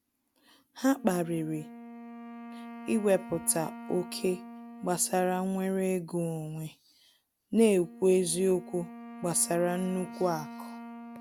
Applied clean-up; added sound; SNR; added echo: none; Wind instrument, woodwind instrument; 15 dB; none.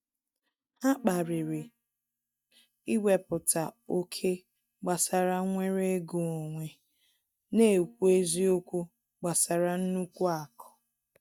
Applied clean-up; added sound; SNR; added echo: neural mask model DeepFilterNet 3.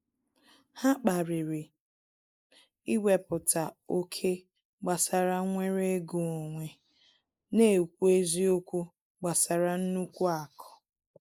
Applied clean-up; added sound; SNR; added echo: neural mask model Resemble Enhance denoiser.